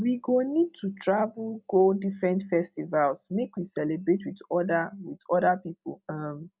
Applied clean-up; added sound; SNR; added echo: none; none; none; none.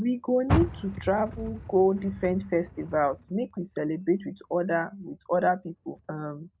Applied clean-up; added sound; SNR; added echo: none; Car; 9 dB; none.